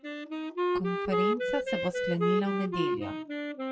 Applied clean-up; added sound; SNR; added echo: classical method WPE with log-MMSE.